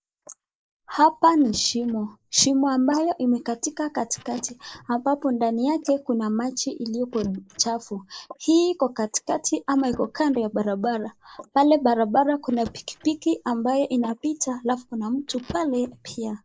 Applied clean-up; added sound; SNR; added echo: neural mask model Resemble Enhance denoiser.